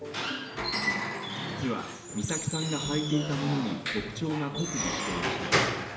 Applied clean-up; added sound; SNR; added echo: none; Squeak / Wood; -2 dB; reverberation time 0.7 s.